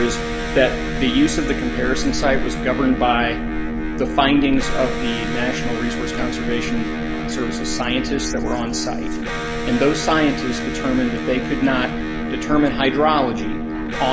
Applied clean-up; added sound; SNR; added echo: none; Electric guitar; 4 dB; none.